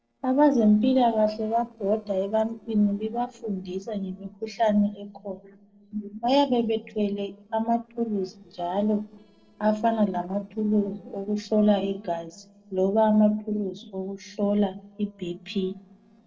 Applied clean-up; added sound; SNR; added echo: neural separator model SepFormer DNS4.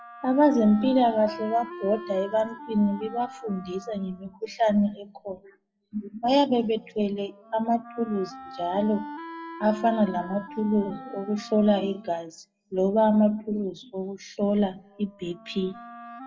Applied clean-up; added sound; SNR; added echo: classical method WPE with log-MMSE.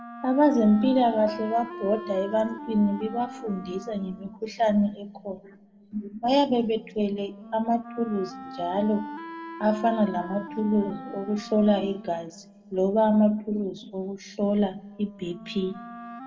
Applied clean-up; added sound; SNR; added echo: none; Wind instrument, woodwind instrument; 15 dB; reverberation time 0.7 s.